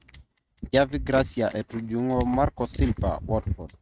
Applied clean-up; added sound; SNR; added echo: neural mask model RNNoise.